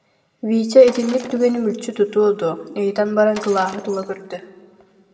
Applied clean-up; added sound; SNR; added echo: none; Shatter; 19 dB; reverberation time 1.6 s.